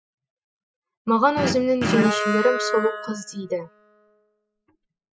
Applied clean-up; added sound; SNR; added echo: classical method spectral subtraction.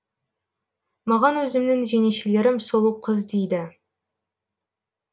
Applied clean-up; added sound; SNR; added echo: none; none; none; none.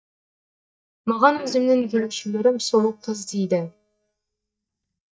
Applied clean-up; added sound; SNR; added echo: neural mask model DeepFilterNet 3.